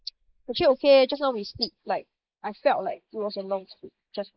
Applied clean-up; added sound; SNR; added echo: neural mask model Resemble Enhance denoiser.